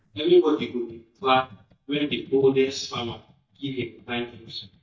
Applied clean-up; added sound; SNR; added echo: neural mask model DeepFilterNet 3.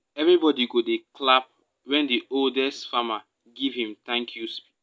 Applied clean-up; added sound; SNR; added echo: none; none; none; none.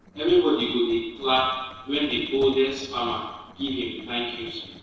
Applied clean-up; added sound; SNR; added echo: neural separator model SepFormer DNS4.